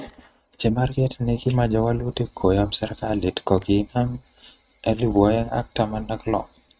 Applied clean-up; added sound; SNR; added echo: neural mask model RNNoise.